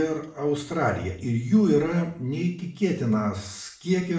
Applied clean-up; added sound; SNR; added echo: none; none; none; reverberation time 0.5 s.